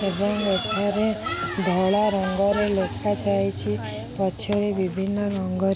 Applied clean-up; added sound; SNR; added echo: none; none; none; none.